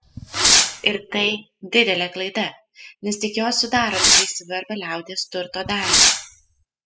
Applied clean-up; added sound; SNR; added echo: classical method spectral subtraction.